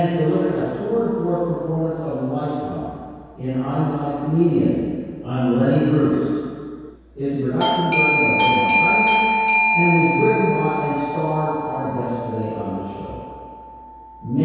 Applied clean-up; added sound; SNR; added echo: none; Doorbell; 3 dB; reverberation time 2.0 s.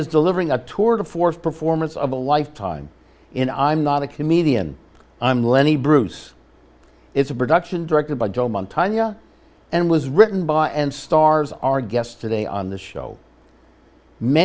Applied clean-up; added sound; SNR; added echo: none; none; none; none.